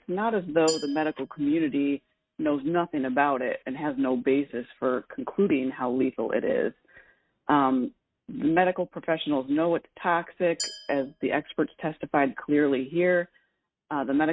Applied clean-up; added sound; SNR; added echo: neural mask model RNNoise.